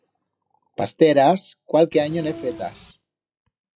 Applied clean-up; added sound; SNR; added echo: classical method log-MMSE.